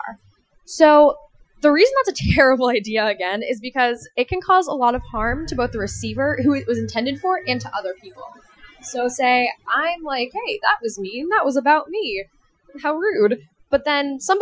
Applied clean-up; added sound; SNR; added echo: classical method Wiener filter.